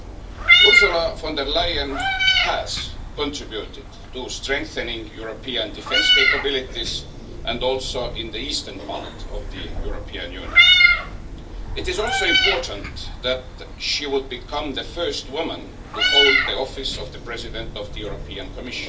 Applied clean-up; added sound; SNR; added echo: none; Meow; -5 dB; reverberation time 0.3 s.